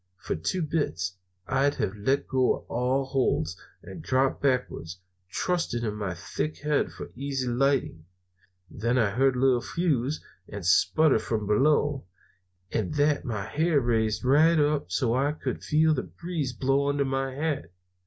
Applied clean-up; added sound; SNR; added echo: none; none; none; none.